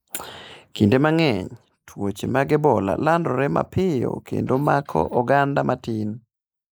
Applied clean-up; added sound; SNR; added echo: neural mask model Resemble Enhance denoiser.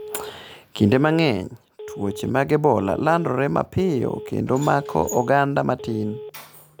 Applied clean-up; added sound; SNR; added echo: none; Telephone; 16 dB; none.